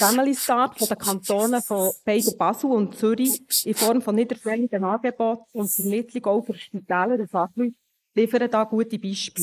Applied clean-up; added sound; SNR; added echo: neural mask model Resemble Enhance denoiser.